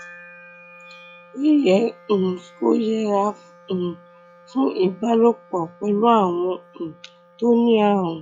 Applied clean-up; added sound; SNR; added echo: classical method log-MMSE.